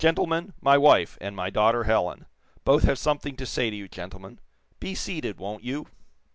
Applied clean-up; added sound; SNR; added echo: none; none; none; none.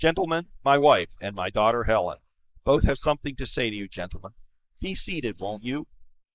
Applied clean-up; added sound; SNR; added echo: neural mask model Resemble Enhance denoiser.